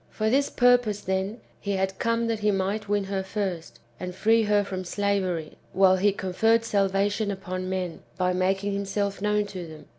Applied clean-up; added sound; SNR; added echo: none; none; none; none.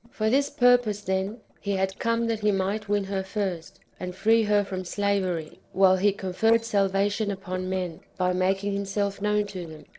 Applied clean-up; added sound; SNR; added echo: neural separator model SepFormer DNS4.